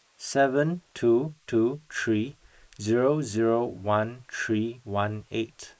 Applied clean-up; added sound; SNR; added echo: neural mask model Resemble Enhance denoiser.